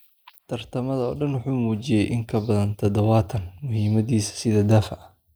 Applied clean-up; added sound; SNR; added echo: neural mask model Resemble Enhance denoiser.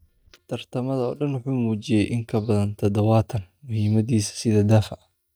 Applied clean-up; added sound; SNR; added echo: neural mask model DeepFilterNet 3.